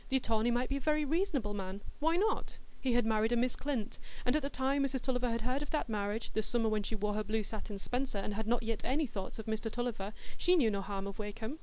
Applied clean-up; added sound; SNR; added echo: none; none; none; none.